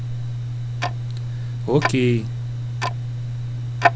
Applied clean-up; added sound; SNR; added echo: none; Tick-tock; -3 dB; none.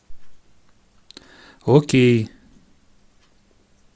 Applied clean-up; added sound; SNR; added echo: none; none; none; none.